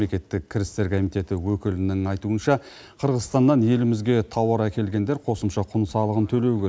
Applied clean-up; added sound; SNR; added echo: none; none; none; none.